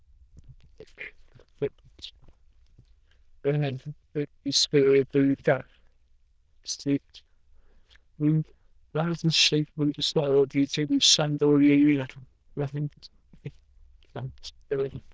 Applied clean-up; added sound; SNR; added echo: neural diffusion model UNIVERSE++.